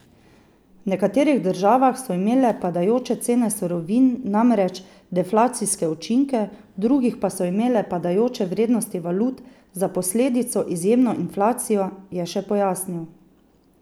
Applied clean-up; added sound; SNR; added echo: none; none; none; none.